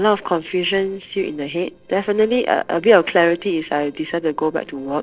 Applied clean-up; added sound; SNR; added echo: neural separator model SepFormer DNS4.